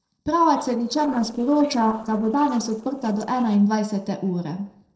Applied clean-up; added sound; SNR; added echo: neural separator model SepFormer DNS4.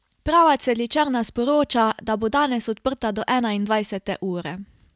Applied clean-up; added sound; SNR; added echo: none; none; none; none.